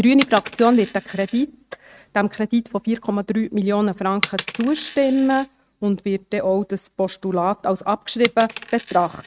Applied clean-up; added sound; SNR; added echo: neural mask model RNNoise.